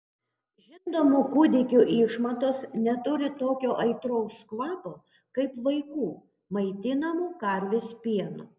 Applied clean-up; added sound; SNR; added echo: none; none; none; none.